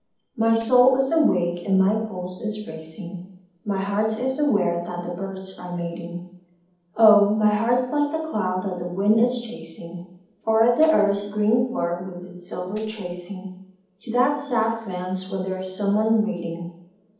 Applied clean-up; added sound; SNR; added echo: none; Tambourine; 12 dB; reverberation time 0.8 s.